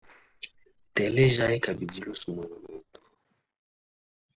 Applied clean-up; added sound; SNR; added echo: neural separator model SepFormer DNS4.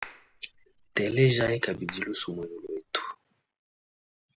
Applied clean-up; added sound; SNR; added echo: none; Clapping; 17 dB; none.